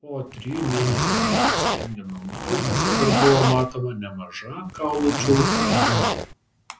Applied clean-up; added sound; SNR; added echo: none; Zipper (clothing); -2 dB; none.